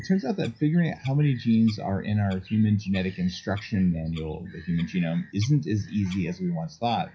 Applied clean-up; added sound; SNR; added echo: classical method WPE with log-MMSE.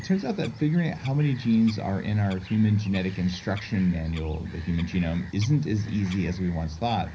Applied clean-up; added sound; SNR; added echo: none; Bird vocalization, bird call, bird song; 19 dB; reverberation time 0.5 s.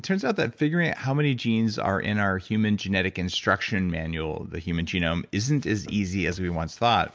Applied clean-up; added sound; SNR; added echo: none; none; none; none.